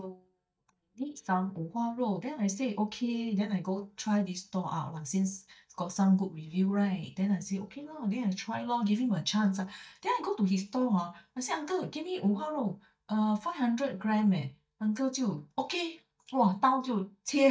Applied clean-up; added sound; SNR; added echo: neural mask model DeepFilterNet 3.